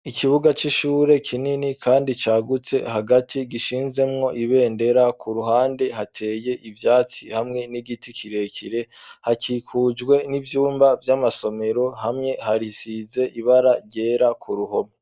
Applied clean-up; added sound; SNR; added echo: none; none; none; none.